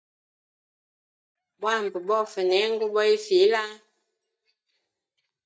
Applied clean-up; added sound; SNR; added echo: neural mask model DeepFilterNet 3.